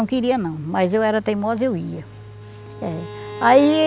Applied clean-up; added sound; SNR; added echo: none; Bowed string instrument; 18 dB; none.